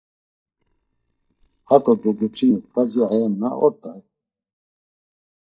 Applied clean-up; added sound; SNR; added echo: neural mask model DeepFilterNet 3.